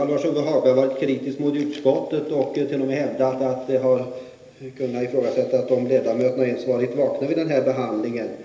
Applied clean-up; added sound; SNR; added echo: none; none; none; reverberation time 1.4 s.